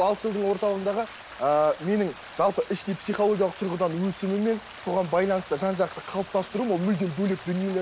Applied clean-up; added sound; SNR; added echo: none; Stream; 18 dB; none.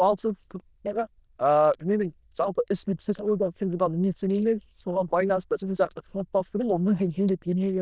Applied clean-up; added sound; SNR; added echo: neural diffusion model UNIVERSE++.